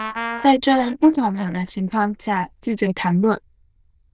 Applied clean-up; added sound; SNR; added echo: neural diffusion model UNIVERSE++.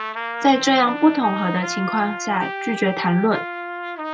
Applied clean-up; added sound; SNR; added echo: none; Trumpet; 8 dB; none.